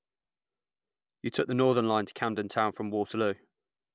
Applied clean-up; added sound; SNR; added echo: none; none; none; none.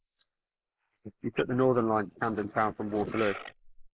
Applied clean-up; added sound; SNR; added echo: neural mask model Resemble Enhance denoiser.